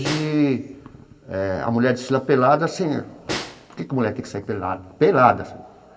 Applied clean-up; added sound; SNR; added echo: none; Snare drum; 16 dB; reverberation time 1.3 s.